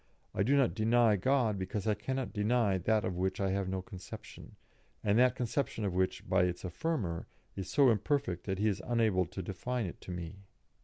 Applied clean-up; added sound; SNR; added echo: none; none; none; none.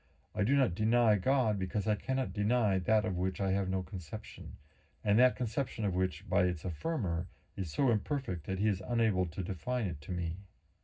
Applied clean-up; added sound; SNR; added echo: none; none; none; reverberation time 0.4 s.